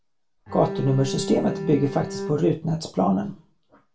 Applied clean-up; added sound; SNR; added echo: none; Bowed string instrument; 8 dB; reverberation time 0.2 s.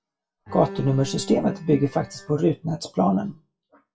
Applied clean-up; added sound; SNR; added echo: classical method WPE with log-MMSE.